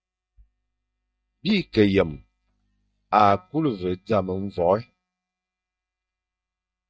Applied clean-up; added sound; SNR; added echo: neural mask model DeepFilterNet 3.